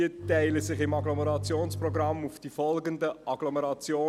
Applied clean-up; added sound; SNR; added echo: none; Bowed string instrument; 6 dB; none.